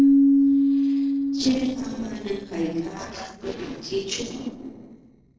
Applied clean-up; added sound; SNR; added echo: neural separator model SepFormer DNS4.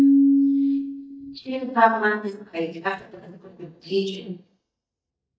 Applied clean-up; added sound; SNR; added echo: neural mask model DeepFilterNet 3.